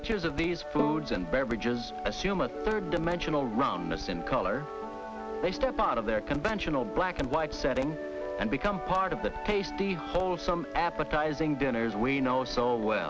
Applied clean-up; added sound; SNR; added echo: none; Bowed string instrument; 12 dB; none.